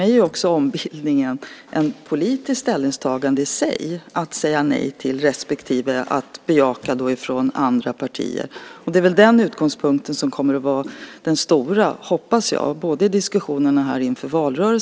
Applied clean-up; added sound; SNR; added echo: none; none; none; none.